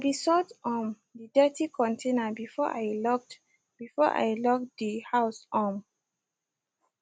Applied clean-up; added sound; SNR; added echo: none; none; none; none.